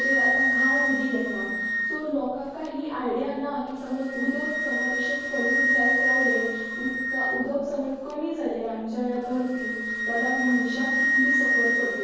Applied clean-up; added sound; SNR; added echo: none; Wind instrument, woodwind instrument; -2 dB; reverberation time 1.3 s.